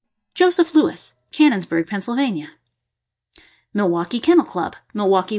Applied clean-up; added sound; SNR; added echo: neural mask model DeepFilterNet 3.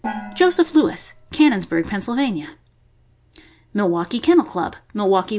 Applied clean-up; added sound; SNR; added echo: none; Gong; 15 dB; none.